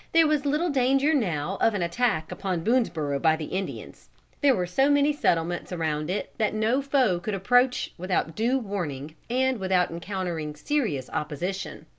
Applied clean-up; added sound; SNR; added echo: none; none; none; none.